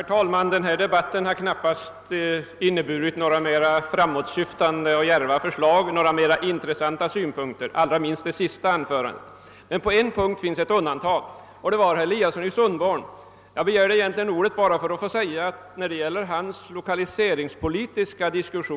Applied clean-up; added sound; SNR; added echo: none; none; none; none.